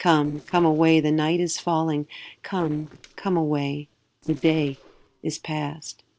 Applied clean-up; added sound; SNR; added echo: neural separator model SepFormer DNS4.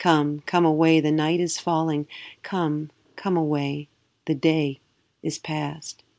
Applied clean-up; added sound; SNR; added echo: none; none; none; none.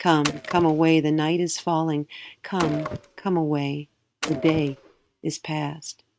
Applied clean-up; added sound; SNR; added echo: neural mask model RNNoise.